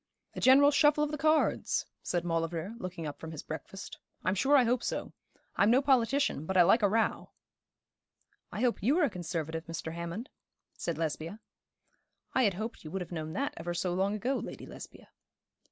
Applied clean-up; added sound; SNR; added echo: none; none; none; none.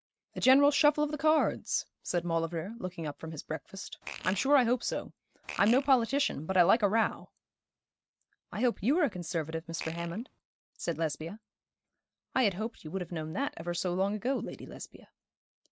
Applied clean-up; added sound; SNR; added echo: neural mask model RNNoise.